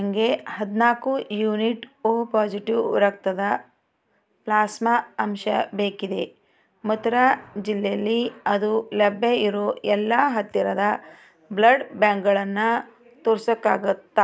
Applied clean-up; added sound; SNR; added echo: none; none; none; none.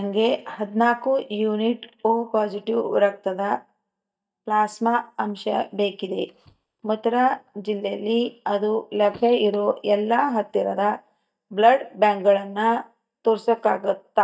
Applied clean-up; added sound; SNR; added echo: neural mask model DeepFilterNet 3.